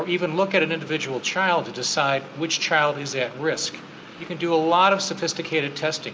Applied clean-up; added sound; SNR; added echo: none; none; none; none.